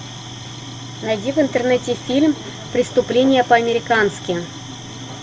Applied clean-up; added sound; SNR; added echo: none; Cricket; 19 dB; none.